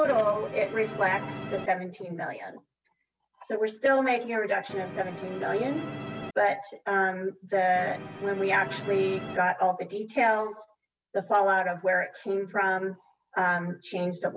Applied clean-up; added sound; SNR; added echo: none; Musical instrument; 10 dB; none.